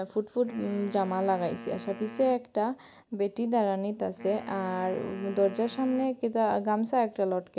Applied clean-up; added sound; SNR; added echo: none; Wind instrument, woodwind instrument; 16 dB; none.